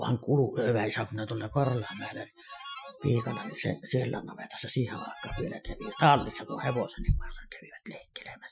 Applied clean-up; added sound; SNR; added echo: classical method Wiener filter.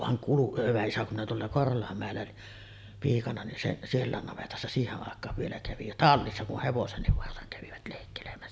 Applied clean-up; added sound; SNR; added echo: none; none; none; none.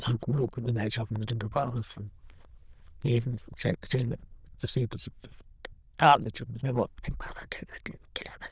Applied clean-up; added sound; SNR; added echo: neural diffusion model UNIVERSE++.